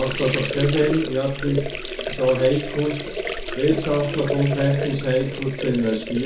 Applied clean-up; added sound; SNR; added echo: none; Sink (filling or washing) / Water; 6 dB; reverberation time 0.6 s.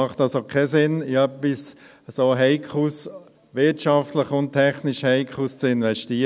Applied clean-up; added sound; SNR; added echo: none; none; none; none.